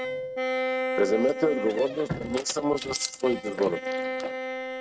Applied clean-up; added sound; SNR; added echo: neural mask model RNNoise.